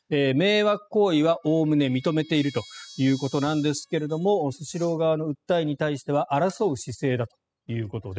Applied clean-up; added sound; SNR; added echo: classical method spectral subtraction.